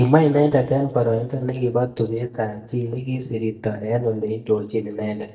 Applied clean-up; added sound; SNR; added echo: neural mask model DeepFilterNet 3.